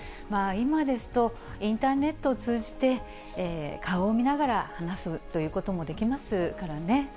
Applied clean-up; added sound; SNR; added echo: none; none; none; none.